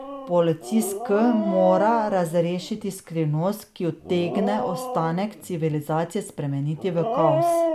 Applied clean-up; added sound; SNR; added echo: none; Dog; 5 dB; none.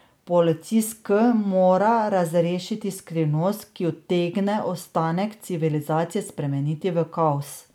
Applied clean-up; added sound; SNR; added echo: none; none; none; none.